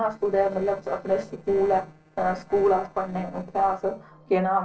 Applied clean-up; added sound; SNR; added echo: neural separator model SepFormer DNS4.